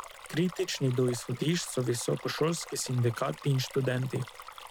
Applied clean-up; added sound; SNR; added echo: none; Stream; 16 dB; none.